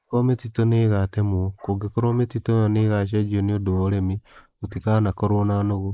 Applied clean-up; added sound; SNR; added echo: neural mask model Resemble Enhance denoiser.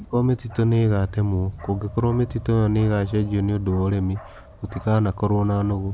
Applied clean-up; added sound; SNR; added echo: none; Bark; 20 dB; none.